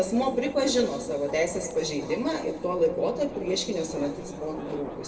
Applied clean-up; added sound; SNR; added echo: none; Subway, metro, underground; 11 dB; reverberation time 1.6 s.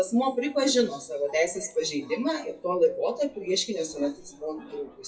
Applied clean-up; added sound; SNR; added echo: classical method WPE with log-MMSE.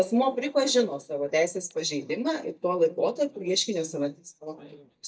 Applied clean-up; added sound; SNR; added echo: neural mask model DeepFilterNet 3.